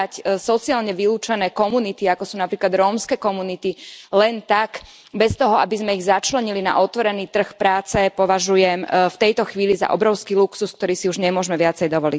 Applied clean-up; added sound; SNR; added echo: none; none; none; none.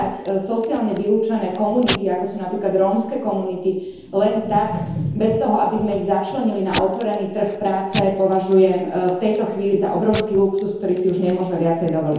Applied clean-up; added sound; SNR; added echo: none; Packing tape, duct tape / Tearing; 12 dB; reverberation time 1.0 s.